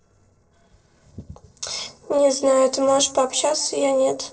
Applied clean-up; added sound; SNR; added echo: neural separator model SepFormer DNS4.